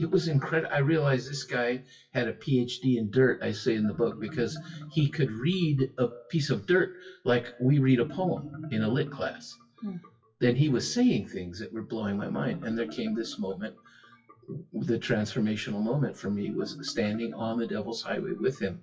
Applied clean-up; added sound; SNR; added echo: classical method WPE with log-MMSE.